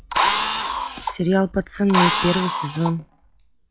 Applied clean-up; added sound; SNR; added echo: classical method log-MMSE.